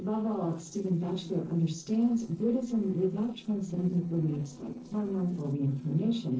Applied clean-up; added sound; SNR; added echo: neural separator model SepFormer DNS4.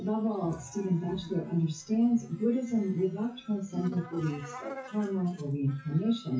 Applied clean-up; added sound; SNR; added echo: classical method WPE with log-MMSE.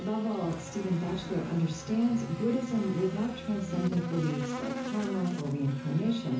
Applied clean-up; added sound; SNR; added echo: none; Buzz; 13 dB; reverberation time 0.6 s.